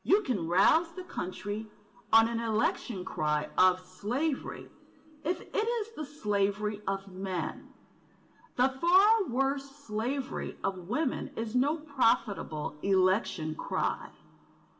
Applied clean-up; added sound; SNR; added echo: none; none; none; reverberation time 2.5 s.